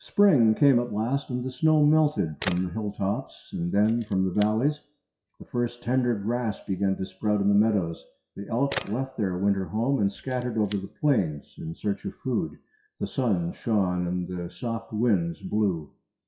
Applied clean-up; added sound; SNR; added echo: classical method WPE with log-MMSE.